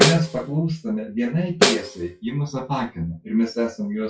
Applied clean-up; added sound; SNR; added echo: classical method WPE with log-MMSE.